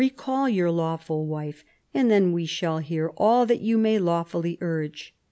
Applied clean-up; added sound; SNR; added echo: none; none; none; none.